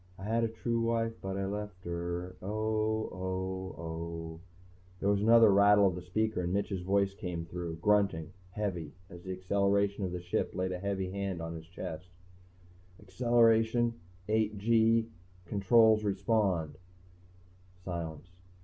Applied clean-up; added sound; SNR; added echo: none; none; none; none.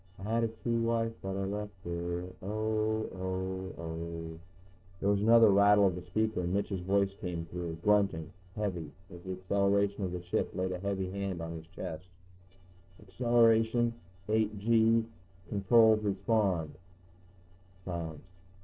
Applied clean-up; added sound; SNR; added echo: neural separator model SepFormer DNS4.